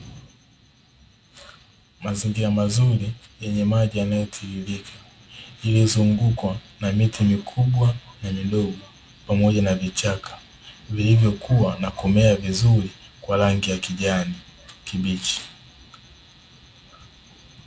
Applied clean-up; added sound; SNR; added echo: none; none; none; none.